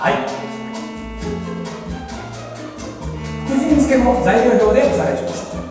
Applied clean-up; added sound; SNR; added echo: none; Bowed string instrument; 15 dB; reverberation time 1.2 s.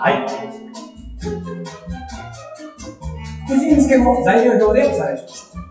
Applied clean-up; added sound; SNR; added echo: classical method WPE with log-MMSE.